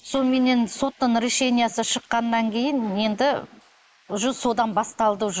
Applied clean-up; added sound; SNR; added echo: neural mask model Resemble Enhance denoiser.